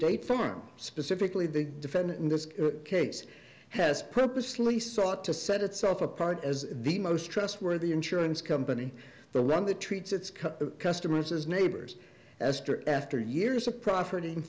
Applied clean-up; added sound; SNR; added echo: none; none; none; none.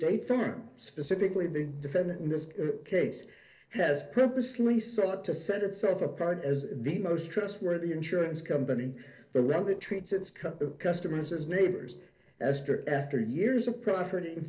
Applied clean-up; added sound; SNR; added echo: neural separator model SepFormer DNS4.